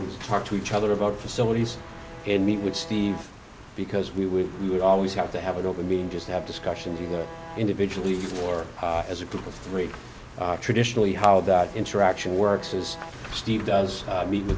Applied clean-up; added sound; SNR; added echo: none; Bowed string instrument; 18 dB; none.